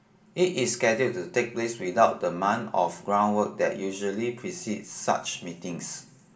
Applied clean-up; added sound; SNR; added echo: none; none; none; reverberation time 0.8 s.